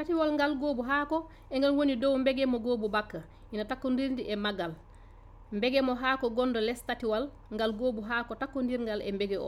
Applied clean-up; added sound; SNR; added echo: none; none; none; none.